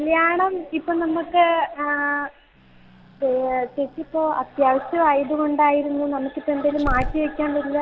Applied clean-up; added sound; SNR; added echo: none; Growling; 15 dB; none.